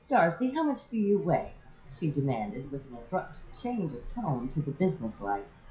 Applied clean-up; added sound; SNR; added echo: classical method WPE with log-MMSE.